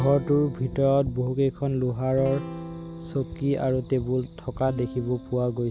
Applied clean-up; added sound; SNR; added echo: none; Guitar; 13 dB; none.